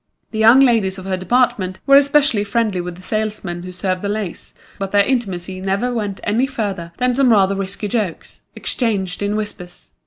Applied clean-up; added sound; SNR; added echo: none; none; none; none.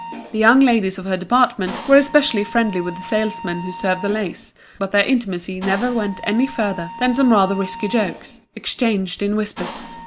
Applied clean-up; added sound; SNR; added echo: none; Mechanisms; 15 dB; none.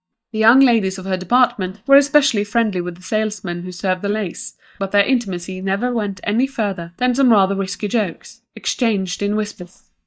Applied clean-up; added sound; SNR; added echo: neural mask model DeepFilterNet 3.